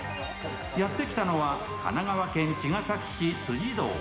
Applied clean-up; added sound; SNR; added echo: none; none; none; reverberation time 1.7 s.